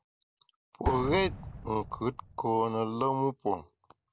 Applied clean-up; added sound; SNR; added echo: none; Explosion; 11 dB; none.